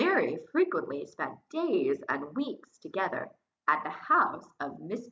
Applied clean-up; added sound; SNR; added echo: none; none; none; none.